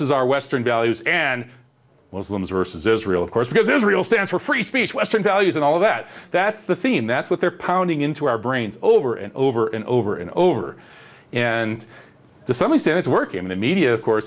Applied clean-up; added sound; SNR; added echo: none; none; none; none.